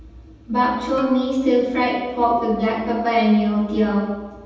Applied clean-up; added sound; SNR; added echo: none; Plucked string instrument; 17 dB; reverberation time 1.1 s.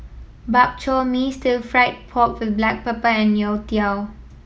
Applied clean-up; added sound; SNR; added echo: none; none; none; none.